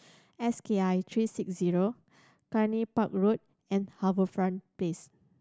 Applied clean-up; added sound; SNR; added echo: none; none; none; none.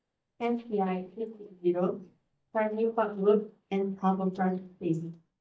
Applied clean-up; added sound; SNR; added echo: neural mask model DeepFilterNet 3.